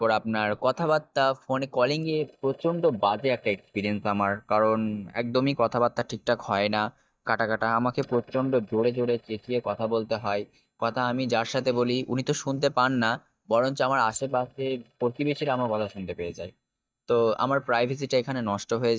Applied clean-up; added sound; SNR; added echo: neural mask model DeepFilterNet 3.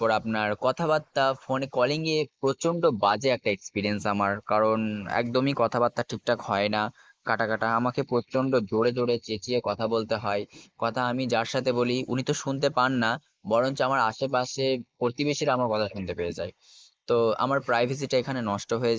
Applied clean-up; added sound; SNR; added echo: neural mask model Resemble Enhance denoiser.